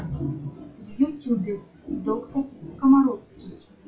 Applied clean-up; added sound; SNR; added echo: classical method WPE with log-MMSE.